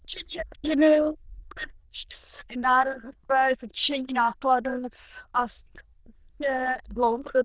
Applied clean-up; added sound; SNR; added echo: neural diffusion model UNIVERSE++.